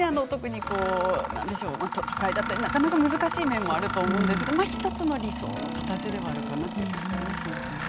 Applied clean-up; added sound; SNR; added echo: none; Mechanisms; 5 dB; none.